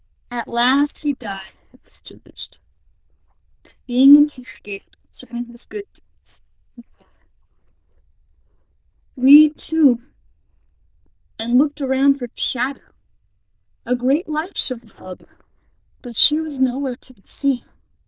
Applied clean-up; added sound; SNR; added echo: neural diffusion model UNIVERSE++.